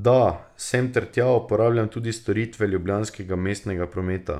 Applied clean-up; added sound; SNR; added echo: none; none; none; none.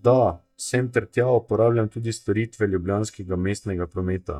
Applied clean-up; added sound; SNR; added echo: neural mask model DeepFilterNet 3.